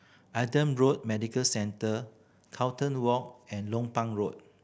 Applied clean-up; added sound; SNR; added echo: none; none; none; none.